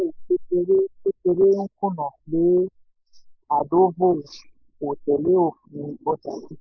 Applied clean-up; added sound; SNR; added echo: neural mask model Resemble Enhance denoiser.